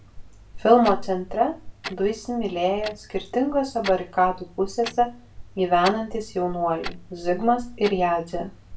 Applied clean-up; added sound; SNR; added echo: none; Clock; 12 dB; reverberation time 0.3 s.